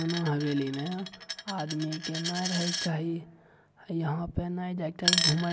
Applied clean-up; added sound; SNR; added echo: none; Coin (dropping); 3 dB; none.